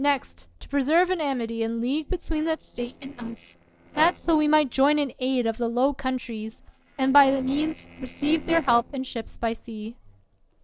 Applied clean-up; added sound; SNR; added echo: neural separator model SepFormer DNS4.